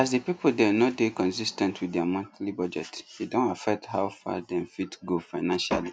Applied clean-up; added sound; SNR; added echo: none; none; none; none.